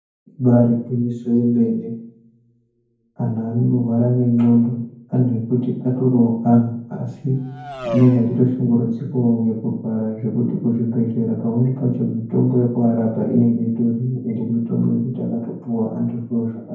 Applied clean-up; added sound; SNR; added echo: none; Race car, auto racing; 13 dB; reverberation time 0.9 s.